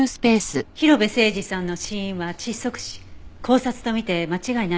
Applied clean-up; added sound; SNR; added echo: none; Walk, footsteps; 18 dB; none.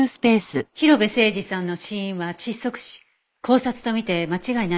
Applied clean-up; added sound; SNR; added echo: neural mask model Resemble Enhance denoiser.